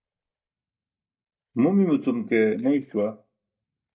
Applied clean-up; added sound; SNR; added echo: neural mask model DeepFilterNet 3.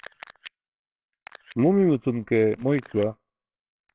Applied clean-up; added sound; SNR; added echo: neural separator model SepFormer WHAMR!.